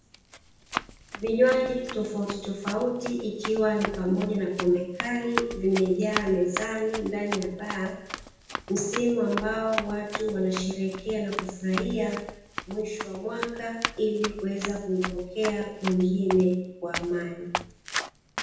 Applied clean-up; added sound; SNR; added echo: none; Run; 9 dB; reverberation time 0.8 s.